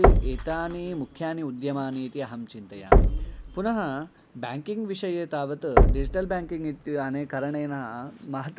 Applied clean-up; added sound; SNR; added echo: none; Knock; -4 dB; none.